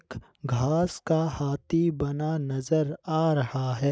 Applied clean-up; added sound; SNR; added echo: none; none; none; none.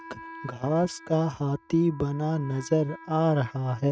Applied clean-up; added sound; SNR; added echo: neural mask model RNNoise.